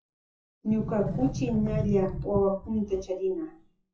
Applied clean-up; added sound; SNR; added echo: classical method WPE with log-MMSE.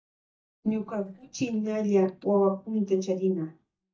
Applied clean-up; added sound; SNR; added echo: neural mask model DeepFilterNet 3.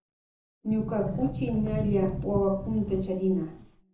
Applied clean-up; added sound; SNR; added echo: none; Sliding door; 5 dB; reverberation time 0.6 s.